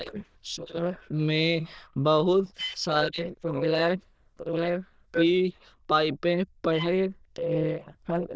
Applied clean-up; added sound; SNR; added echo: neural diffusion model UNIVERSE++.